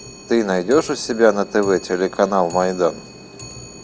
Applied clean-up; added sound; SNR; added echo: none; Clock; 20 dB; none.